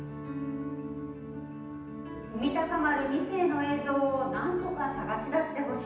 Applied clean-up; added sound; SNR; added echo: none; Piano; 18 dB; reverberation time 0.9 s.